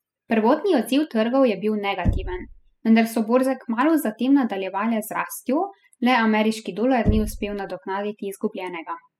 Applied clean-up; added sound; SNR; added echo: classical method spectral subtraction.